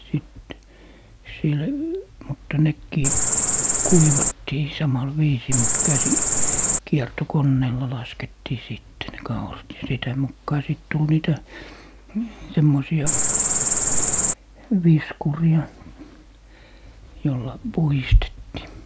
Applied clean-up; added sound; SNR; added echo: none; Cricket; -5 dB; none.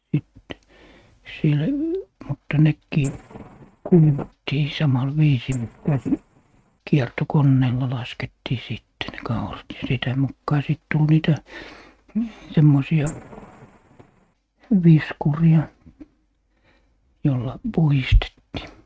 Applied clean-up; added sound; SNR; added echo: neural mask model RNNoise.